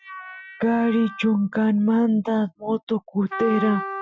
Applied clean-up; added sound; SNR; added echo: classical method Wiener filter.